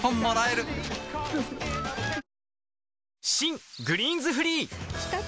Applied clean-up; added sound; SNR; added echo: none; none; none; none.